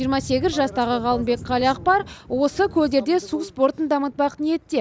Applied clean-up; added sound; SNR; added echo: none; none; none; none.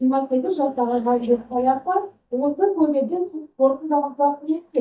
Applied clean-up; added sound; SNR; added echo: neural mask model DeepFilterNet 3.